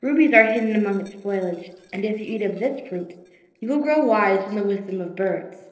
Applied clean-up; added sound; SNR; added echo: neural separator model SepFormer DNS4.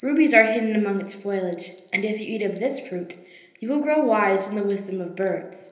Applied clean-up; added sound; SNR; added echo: none; Chime; 5 dB; reverberation time 0.8 s.